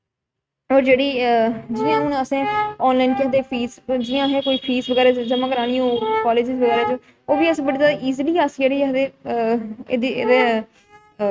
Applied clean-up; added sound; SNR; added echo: neural mask model RNNoise.